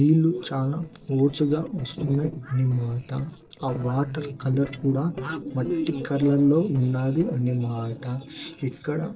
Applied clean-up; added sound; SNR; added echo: neural separator model SepFormer DNS4.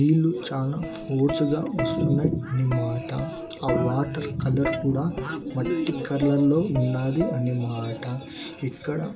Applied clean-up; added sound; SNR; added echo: none; Plucked string instrument; 9 dB; reverberation time 0.2 s.